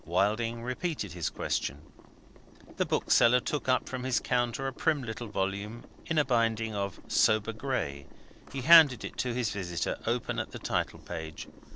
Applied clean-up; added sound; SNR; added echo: none; Boiling; 18 dB; none.